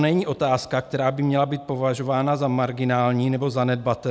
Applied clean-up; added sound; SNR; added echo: none; none; none; none.